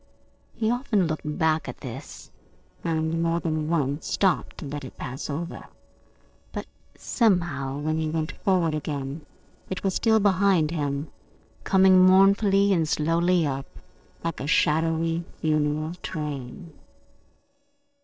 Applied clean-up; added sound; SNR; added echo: neural separator model SepFormer DNS4.